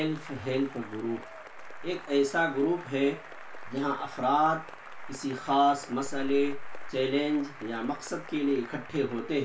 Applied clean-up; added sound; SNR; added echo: none; Applause / Cheering; 17 dB; reverberation time 0.2 s.